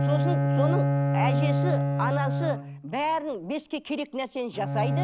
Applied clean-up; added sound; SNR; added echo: none; Bowed string instrument; -4 dB; none.